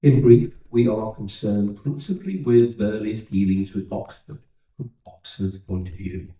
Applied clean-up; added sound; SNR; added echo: neural mask model DeepFilterNet 3.